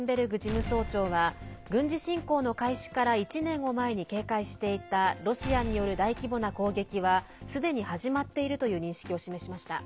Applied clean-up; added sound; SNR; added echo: none; Explosion; 13 dB; none.